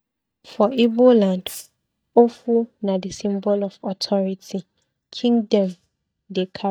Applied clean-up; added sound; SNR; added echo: neural mask model DeepFilterNet 3.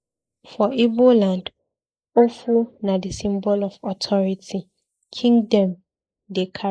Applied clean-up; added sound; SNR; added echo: neural mask model Resemble Enhance denoiser.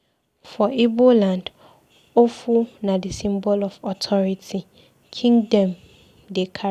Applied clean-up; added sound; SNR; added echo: none; none; none; none.